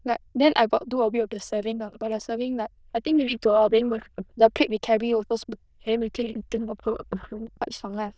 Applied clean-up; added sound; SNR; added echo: neural diffusion model UNIVERSE++.